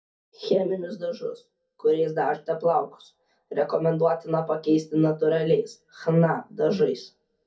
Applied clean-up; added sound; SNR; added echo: none; none; none; reverberation time 0.3 s.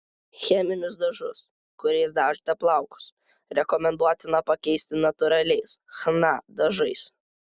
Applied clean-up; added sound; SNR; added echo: none; none; none; none.